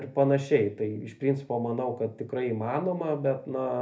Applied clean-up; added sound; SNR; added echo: none; none; none; reverberation time 0.3 s.